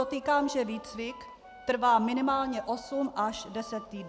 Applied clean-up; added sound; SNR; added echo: none; Wind instrument, woodwind instrument; 18 dB; none.